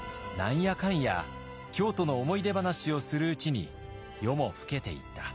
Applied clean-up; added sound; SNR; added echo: none; none; none; none.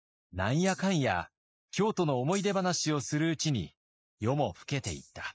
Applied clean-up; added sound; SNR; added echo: neural mask model Resemble Enhance denoiser.